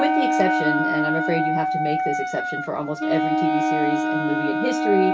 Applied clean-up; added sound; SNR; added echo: none; Wind instrument, woodwind instrument + Wind instrument, woodwind instrument; -4 dB; none.